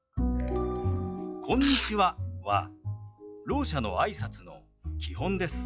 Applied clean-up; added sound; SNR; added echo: classical method log-MMSE.